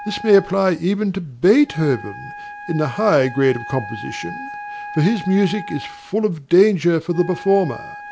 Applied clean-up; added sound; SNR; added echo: none; Wind instrument, woodwind instrument; 15 dB; none.